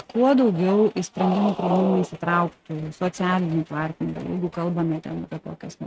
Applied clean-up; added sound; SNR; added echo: neural mask model RNNoise.